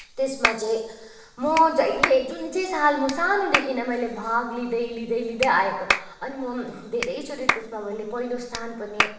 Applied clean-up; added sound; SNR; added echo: none; Clapping; 6 dB; reverberation time 0.9 s.